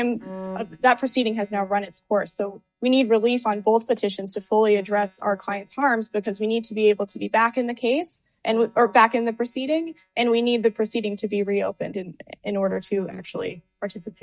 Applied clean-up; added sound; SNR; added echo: neural mask model DeepFilterNet 3.